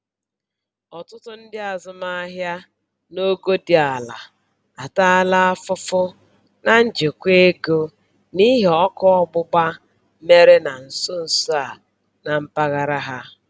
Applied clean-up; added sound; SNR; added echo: none; none; none; none.